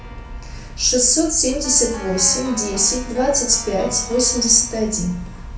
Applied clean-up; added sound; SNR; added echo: none; Keyboard (musical); 13 dB; reverberation time 0.6 s.